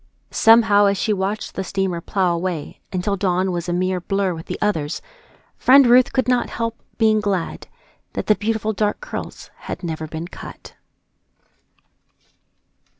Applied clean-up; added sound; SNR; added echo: none; none; none; none.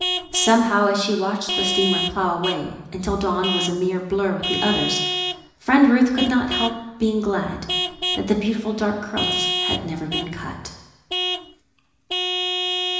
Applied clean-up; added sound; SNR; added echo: none; Vehicle horn, car horn, honking / Truck; 4 dB; reverberation time 1.0 s.